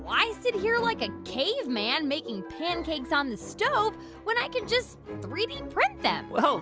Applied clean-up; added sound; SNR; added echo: none; Wind instrument, woodwind instrument; 17 dB; none.